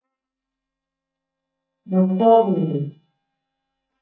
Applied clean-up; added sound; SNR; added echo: neural mask model DeepFilterNet 3.